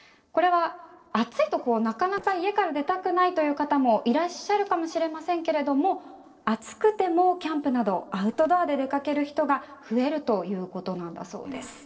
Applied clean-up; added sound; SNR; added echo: neural separator model SepFormer DNS4.